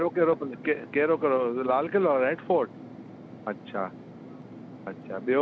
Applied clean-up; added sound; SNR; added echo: none; Fixed-wing aircraft, airplane; 16 dB; none.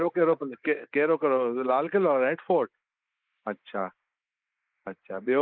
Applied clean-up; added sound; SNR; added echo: neural mask model Resemble Enhance denoiser.